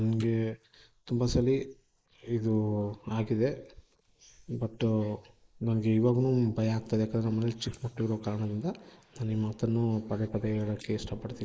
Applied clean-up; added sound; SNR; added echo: neural mask model Resemble Enhance denoiser.